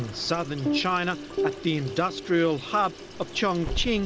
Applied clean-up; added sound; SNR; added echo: none; Growling / Hiss + Sink (filling or washing) / Water tap, faucet; 11 dB; none.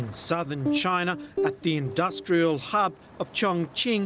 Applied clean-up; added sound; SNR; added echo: none; none; none; none.